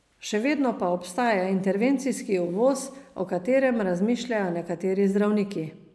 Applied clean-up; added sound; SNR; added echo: none; none; none; none.